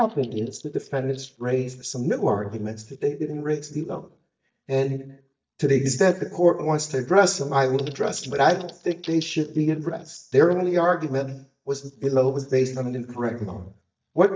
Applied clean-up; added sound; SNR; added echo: neural mask model DeepFilterNet 3.